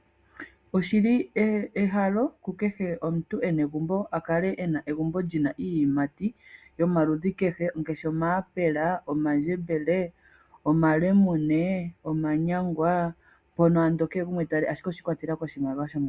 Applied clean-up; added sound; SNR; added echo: none; none; none; none.